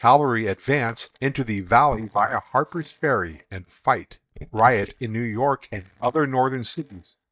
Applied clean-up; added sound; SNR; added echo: neural mask model DeepFilterNet 3.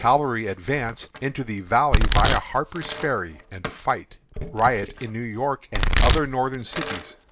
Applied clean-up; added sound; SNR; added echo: none; Domestic sounds, home sounds; 1 dB; none.